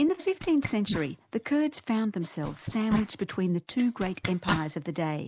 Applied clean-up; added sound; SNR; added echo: neural mask model Resemble Enhance denoiser.